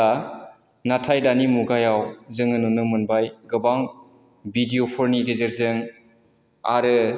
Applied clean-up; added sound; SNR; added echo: none; none; none; none.